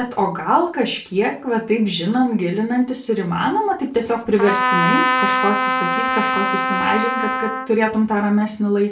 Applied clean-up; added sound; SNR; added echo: none; Trumpet; 0 dB; reverberation time 0.3 s.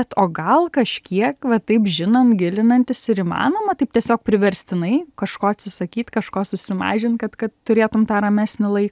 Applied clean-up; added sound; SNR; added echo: none; none; none; none.